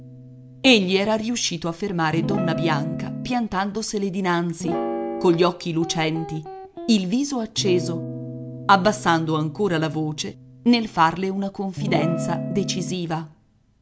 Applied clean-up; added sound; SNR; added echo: none; Guitar; 9 dB; none.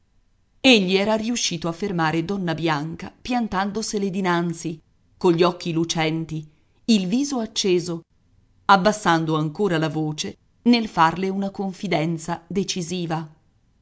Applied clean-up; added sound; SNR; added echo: none; none; none; none.